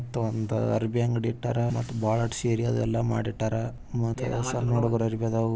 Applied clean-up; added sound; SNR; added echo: none; none; none; none.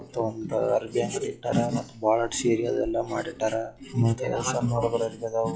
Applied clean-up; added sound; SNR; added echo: classical method log-MMSE.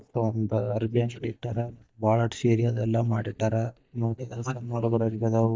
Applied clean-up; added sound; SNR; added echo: neural mask model DeepFilterNet 3.